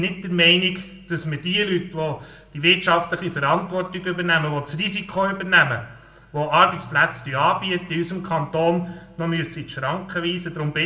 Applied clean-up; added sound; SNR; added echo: none; none; none; reverberation time 0.4 s.